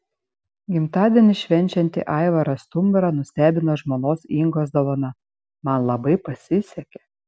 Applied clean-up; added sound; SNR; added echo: none; none; none; none.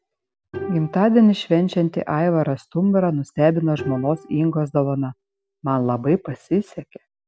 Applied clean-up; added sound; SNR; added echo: none; Bowed string instrument; 18 dB; none.